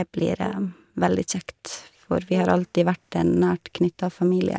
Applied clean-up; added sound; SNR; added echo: neural mask model DeepFilterNet 3.